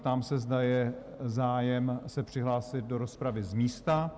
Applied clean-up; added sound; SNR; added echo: none; none; none; none.